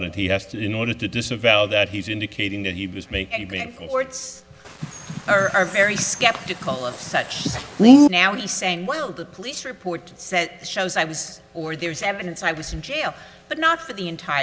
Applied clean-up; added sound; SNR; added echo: none; Bird; -4 dB; none.